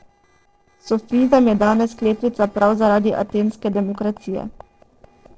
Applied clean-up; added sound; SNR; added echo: neural separator model SepFormer DNS4.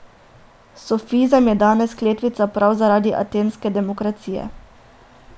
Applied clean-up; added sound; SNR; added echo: none; none; none; none.